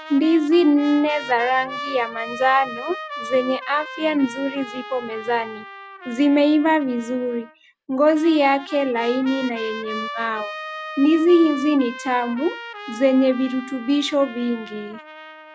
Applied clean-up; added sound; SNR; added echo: none; Trumpet; 13 dB; none.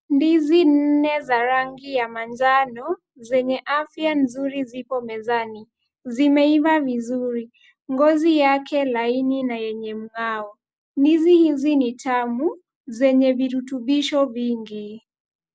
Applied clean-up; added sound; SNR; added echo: none; none; none; none.